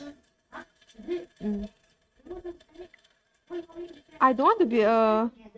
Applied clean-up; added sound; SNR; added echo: neural mask model RNNoise.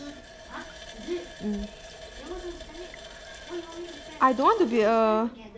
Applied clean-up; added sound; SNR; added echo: none; Water tap, faucet; 17 dB; none.